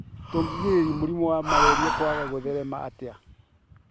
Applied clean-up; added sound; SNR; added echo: none; Breathing; 2 dB; none.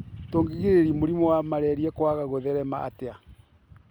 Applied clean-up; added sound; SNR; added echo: none; none; none; none.